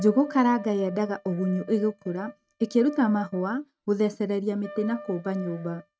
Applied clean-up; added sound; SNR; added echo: neural mask model RNNoise.